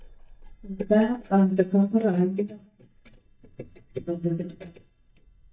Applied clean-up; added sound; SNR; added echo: neural mask model DeepFilterNet 3.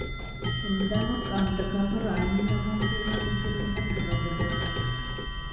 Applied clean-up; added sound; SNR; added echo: none; Clock; -2 dB; reverberation time 1.0 s.